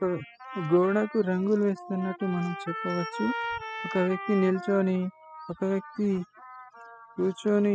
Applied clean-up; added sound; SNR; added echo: classical method spectral subtraction.